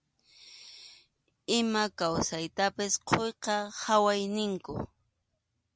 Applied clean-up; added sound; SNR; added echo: none; none; none; none.